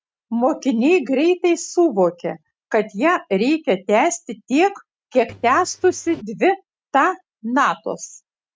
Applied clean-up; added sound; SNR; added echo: neural mask model RNNoise.